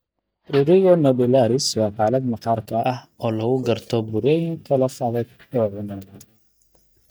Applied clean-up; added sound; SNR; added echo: neural mask model DeepFilterNet 3.